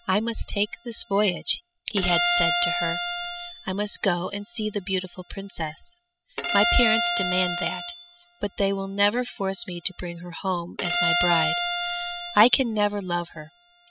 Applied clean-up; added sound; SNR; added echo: classical method spectral subtraction.